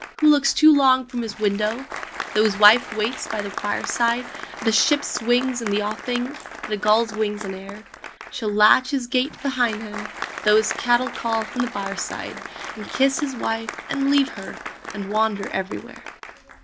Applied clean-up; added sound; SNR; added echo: none; Applause; 12 dB; none.